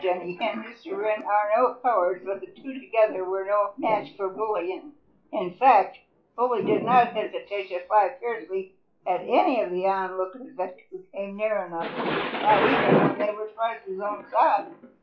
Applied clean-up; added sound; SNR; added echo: classical method log-MMSE.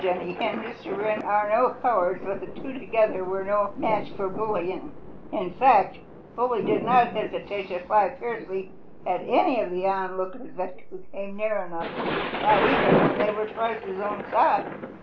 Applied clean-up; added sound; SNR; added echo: none; Thunder; 6 dB; none.